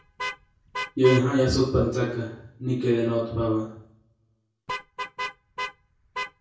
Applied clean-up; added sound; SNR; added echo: none; Vehicle horn, car horn, honking; 11 dB; reverberation time 0.6 s.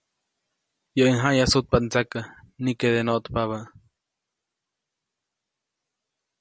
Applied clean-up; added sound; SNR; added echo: none; none; none; none.